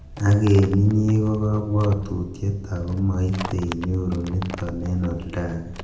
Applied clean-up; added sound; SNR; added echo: none; Livestock, farm animals, working animals; 16 dB; reverberation time 0.8 s.